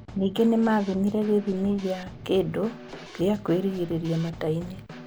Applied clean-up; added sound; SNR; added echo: none; Snare drum / Drum kit; 16 dB; none.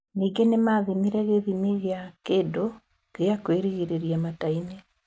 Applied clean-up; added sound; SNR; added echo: none; none; none; none.